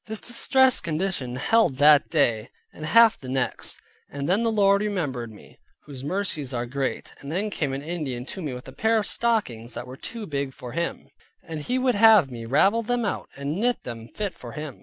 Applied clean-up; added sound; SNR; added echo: none; none; none; none.